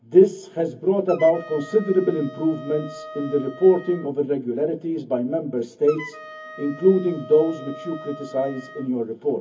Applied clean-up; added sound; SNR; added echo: none; Wind instrument, woodwind instrument; 17 dB; reverberation time 0.3 s.